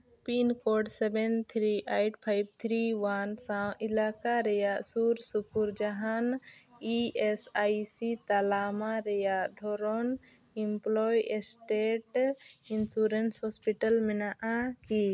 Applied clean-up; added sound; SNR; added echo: none; none; none; none.